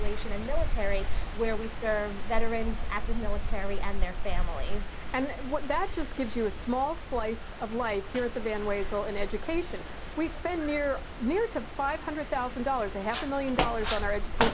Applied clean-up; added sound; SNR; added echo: none; Wind; -3 dB; none.